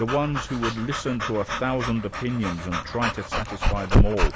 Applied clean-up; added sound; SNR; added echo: none; Dog / Breathing; -2 dB; none.